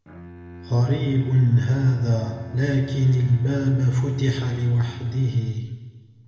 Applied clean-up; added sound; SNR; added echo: none; Bowed string instrument; 18 dB; reverberation time 1.5 s.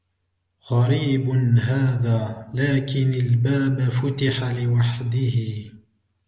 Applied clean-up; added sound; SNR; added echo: none; none; none; none.